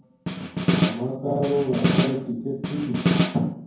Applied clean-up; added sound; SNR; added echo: none; Snare drum; -2 dB; reverberation time 0.9 s.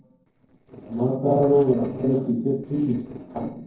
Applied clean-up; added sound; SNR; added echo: neural separator model SepFormer DNS4.